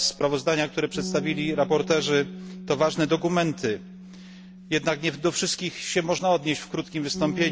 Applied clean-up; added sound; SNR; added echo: none; Bass guitar; 13 dB; none.